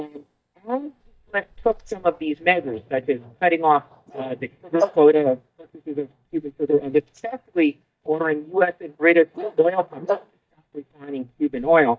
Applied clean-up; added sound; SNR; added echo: neural mask model DeepFilterNet 3.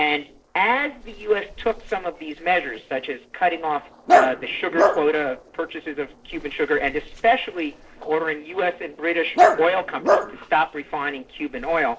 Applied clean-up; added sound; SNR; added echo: neural separator model SepFormer DNS4.